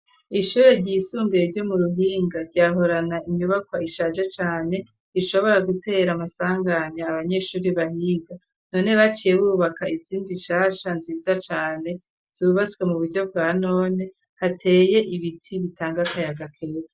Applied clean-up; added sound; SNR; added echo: none; none; none; none.